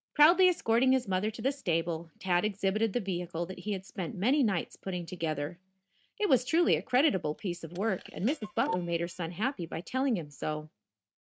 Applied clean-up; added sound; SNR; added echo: neural mask model RNNoise.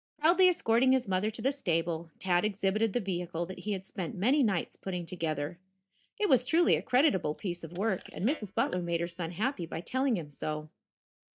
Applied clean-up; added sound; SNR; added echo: neural mask model DeepFilterNet 3.